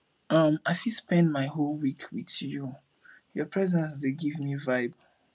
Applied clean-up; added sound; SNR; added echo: none; none; none; none.